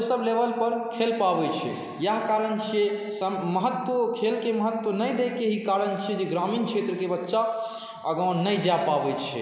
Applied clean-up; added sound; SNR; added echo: none; none; none; none.